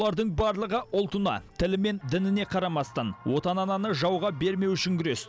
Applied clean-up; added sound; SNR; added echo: none; none; none; none.